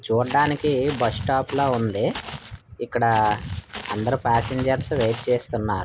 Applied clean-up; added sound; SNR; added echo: none; Walk, footsteps; 13 dB; none.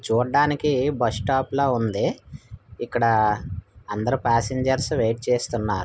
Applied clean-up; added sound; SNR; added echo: none; none; none; none.